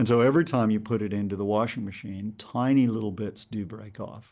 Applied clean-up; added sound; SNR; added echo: none; none; none; none.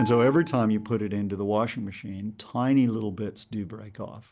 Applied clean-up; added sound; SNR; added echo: none; Bell; 18 dB; none.